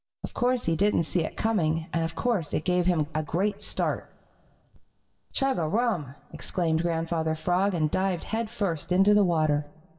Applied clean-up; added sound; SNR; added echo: none; none; none; reverberation time 0.9 s.